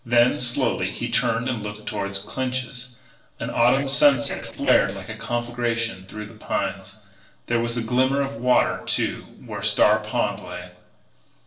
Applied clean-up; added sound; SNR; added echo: neural separator model SepFormer DNS4.